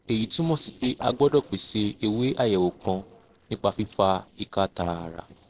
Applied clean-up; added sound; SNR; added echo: neural separator model SepFormer DNS4.